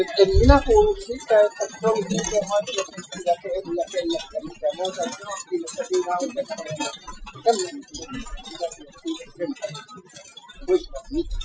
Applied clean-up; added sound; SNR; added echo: classical method Wiener filter.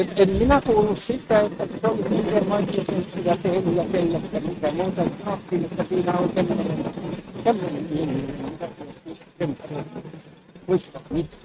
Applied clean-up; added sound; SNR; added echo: neural mask model RNNoise.